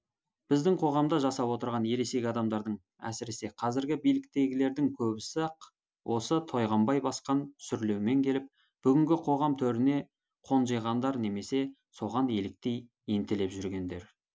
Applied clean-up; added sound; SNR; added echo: none; none; none; none.